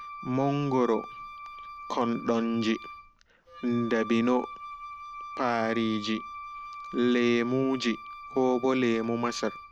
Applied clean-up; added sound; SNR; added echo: none; Wind instrument, woodwind instrument; 13 dB; none.